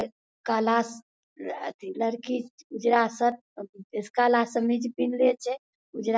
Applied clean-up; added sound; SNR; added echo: none; none; none; none.